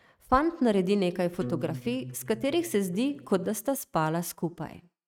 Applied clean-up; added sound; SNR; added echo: neural mask model RNNoise.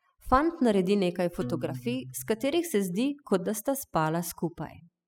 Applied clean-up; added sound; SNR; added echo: classical method spectral subtraction.